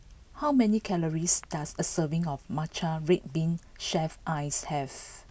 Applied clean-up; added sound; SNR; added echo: none; none; none; none.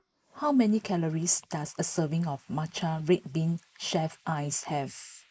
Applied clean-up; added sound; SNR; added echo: neural mask model Resemble Enhance denoiser.